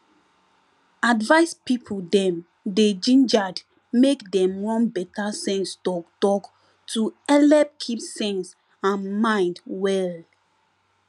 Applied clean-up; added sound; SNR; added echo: none; none; none; none.